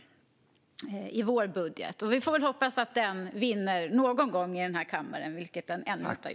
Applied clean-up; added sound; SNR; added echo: none; none; none; none.